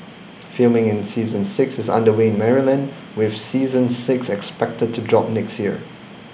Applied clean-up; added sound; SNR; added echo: none; none; none; none.